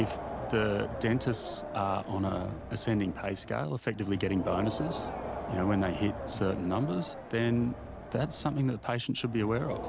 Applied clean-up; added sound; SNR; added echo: none; Crowd; 8 dB; none.